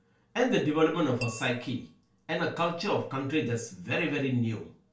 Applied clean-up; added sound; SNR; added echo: none; Tap / Glass; 17 dB; reverberation time 0.3 s.